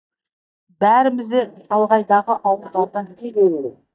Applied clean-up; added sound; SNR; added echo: neural mask model DeepFilterNet 3.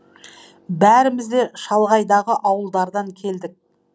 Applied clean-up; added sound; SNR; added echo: none; none; none; none.